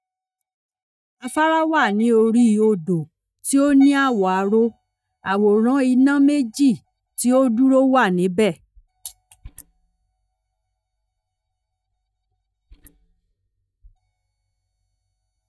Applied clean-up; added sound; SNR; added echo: neural mask model DeepFilterNet 3.